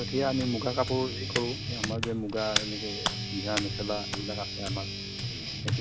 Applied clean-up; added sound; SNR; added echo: none; Hands + Guitar; 0 dB; none.